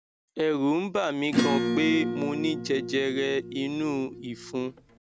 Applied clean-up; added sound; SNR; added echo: none; Acoustic guitar / Strum; 3 dB; none.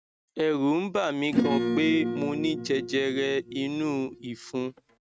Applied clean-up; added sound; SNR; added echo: neural mask model RNNoise.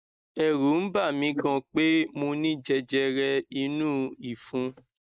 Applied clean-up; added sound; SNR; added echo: neural mask model Resemble Enhance denoiser.